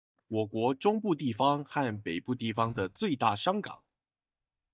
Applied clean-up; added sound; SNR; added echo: neural mask model DeepFilterNet 3.